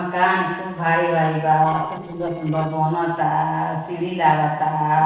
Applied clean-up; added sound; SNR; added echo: neural separator model SepFormer DNS4.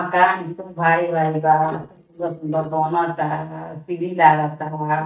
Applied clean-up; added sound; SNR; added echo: neural mask model DeepFilterNet 3.